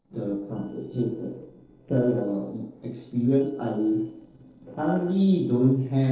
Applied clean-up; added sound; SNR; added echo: neural separator model SepFormer DNS4.